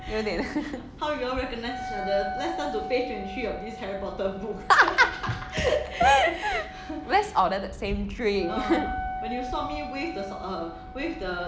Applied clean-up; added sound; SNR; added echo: none; Wind instrument, woodwind instrument; 11 dB; none.